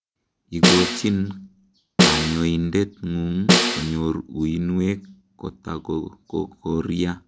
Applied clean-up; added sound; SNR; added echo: none; Snare drum; -4 dB; none.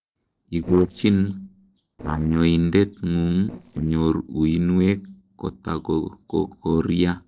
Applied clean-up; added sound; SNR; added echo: neural separator model SepFormer DNS4.